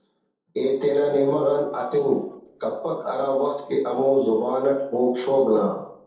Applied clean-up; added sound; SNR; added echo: neural separator model SepFormer DNS4.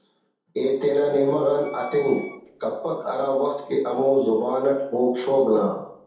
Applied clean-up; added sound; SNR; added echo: none; Wind instrument, woodwind instrument; 20 dB; reverberation time 0.8 s.